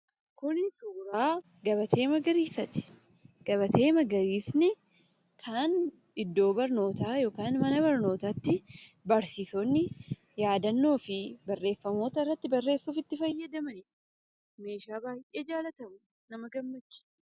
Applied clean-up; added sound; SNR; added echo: none; none; none; none.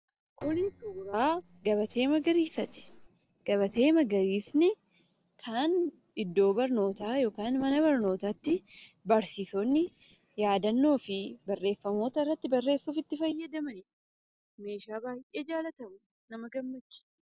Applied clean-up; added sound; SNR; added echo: neural separator model SepFormer DNS4.